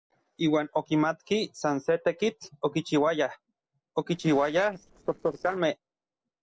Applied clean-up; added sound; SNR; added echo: neural separator model SepFormer DNS4.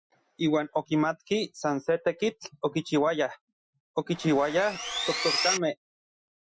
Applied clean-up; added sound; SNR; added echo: classical method Wiener filter.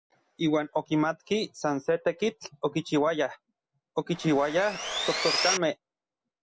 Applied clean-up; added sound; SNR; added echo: none; Sawing; 2 dB; none.